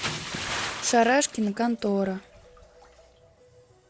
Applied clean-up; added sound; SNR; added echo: none; Bathtub (filling or washing) / Splash, splatter; 10 dB; none.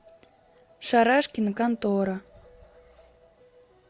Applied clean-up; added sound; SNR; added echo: none; none; none; none.